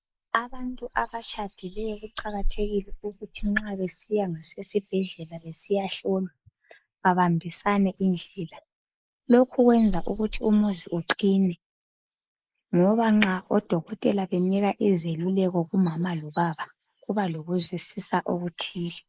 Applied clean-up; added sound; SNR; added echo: neural mask model Resemble Enhance denoiser.